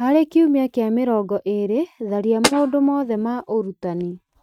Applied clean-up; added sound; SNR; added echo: neural mask model RNNoise.